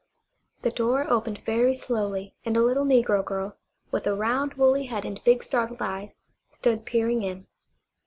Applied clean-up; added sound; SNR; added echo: none; none; none; none.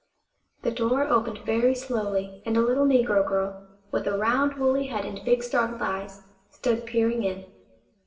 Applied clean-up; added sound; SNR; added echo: none; none; none; reverberation time 0.7 s.